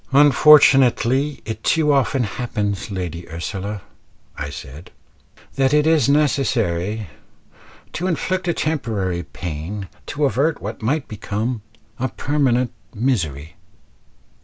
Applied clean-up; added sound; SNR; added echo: none; none; none; none.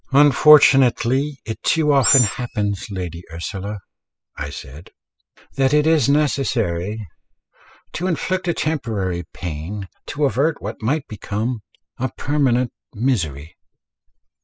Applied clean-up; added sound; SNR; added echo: classical method spectral subtraction.